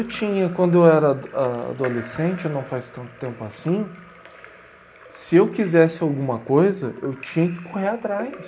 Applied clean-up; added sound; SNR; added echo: none; Drip / Trickle, dribble / Splash, splatter; 20 dB; none.